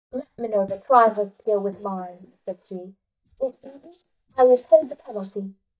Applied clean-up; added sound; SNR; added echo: neural mask model DeepFilterNet 3.